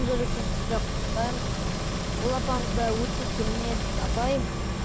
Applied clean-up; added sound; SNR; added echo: none; Engine; 1 dB; none.